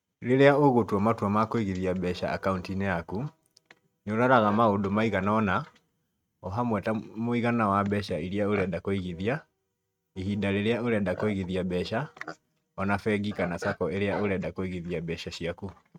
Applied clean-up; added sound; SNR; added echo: neural mask model RNNoise.